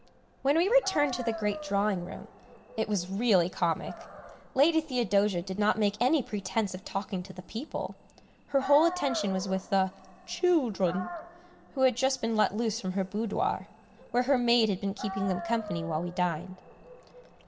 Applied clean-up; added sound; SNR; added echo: none; Dog; 15 dB; reverberation time 0.8 s.